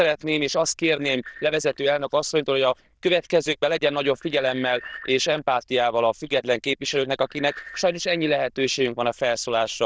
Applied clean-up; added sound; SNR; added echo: neural diffusion model UNIVERSE++.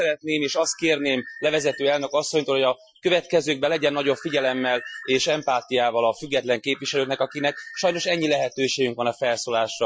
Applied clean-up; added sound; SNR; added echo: classical method Wiener filter.